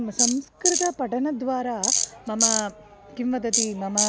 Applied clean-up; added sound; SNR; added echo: none; Tools; -1 dB; none.